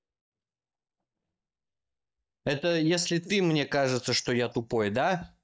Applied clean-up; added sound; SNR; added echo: neural mask model DeepFilterNet 3.